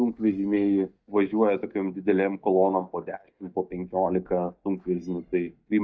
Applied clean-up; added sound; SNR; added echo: neural mask model DeepFilterNet 3.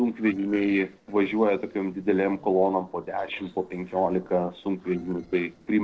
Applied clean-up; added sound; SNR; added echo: neural separator model SepFormer DNS4.